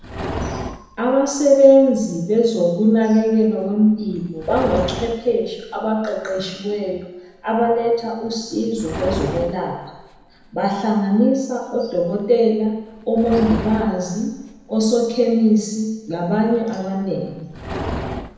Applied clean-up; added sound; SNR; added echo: none; Livestock, farm animals, working animals; 14 dB; reverberation time 1.0 s.